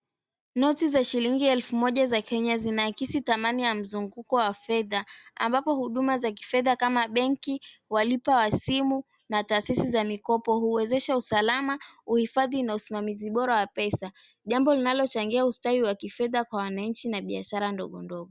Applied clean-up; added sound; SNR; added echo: none; none; none; none.